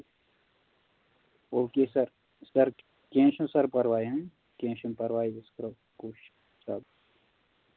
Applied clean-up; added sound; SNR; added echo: none; none; none; none.